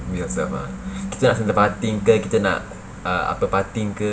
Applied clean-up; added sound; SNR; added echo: none; none; none; none.